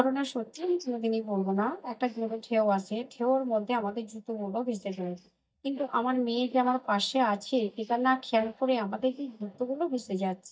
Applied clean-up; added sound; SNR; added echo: neural mask model DeepFilterNet 3.